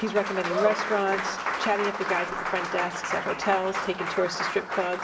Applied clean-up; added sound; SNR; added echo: none; Applause; 2 dB; reverberation time 2.8 s.